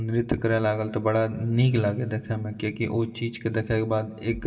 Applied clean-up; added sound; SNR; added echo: none; none; none; reverberation time 1.7 s.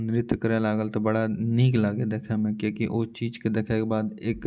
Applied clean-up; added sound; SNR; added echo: none; none; none; none.